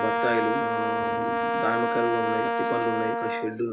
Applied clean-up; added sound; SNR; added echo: none; Brass instrument; -4 dB; none.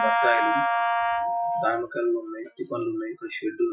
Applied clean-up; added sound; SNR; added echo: classical method Wiener filter.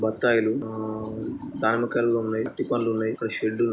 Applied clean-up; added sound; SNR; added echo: none; none; none; none.